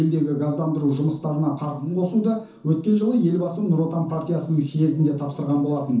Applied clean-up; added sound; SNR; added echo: none; none; none; reverberation time 0.9 s.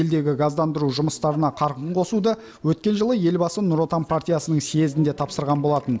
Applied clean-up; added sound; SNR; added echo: none; none; none; none.